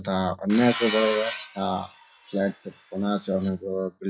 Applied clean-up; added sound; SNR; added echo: classical method log-MMSE.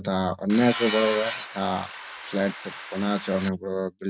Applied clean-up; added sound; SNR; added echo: none; Tools; 8 dB; none.